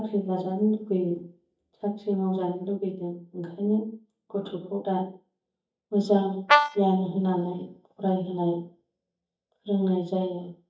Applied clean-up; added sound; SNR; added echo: neural mask model DeepFilterNet 3.